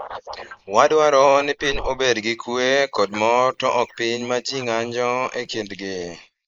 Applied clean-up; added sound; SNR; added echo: neural mask model Resemble Enhance denoiser.